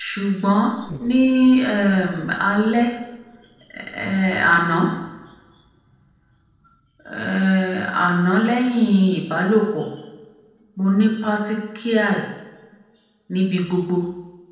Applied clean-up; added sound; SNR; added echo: neural separator model SepFormer DNS4.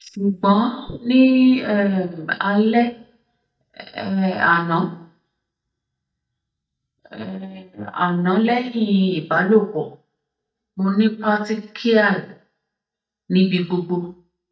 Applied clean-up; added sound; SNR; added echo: neural mask model DeepFilterNet 3.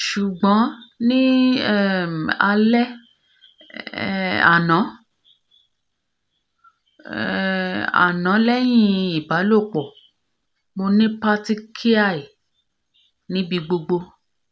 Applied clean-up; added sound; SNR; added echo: none; none; none; none.